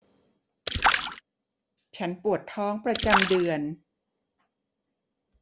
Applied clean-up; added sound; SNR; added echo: none; Splash, splatter; -2 dB; none.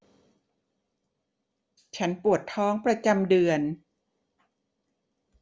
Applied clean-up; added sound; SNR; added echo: none; none; none; none.